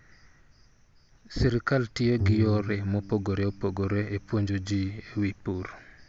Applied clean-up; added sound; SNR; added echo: none; Bowed string instrument; 6 dB; none.